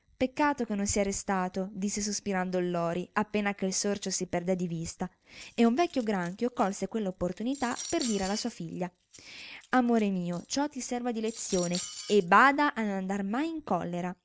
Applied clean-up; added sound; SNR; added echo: none; Cutlery, silverware; 16 dB; none.